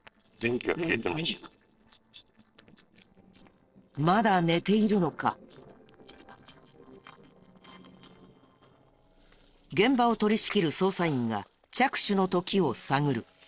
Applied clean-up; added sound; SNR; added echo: neural separator model SepFormer DNS4.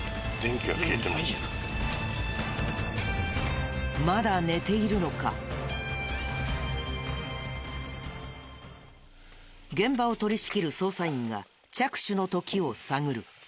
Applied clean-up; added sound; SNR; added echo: none; none; none; none.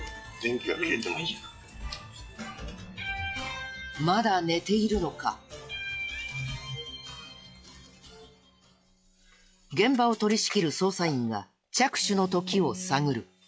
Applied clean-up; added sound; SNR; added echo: classical method log-MMSE.